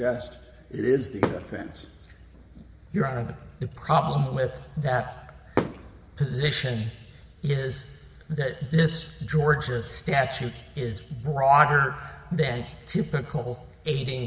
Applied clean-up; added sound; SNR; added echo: none; Fireworks; 10 dB; reverberation time 1.4 s.